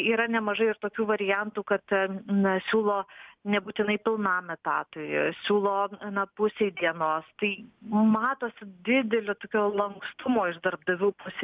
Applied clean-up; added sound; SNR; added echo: none; none; none; none.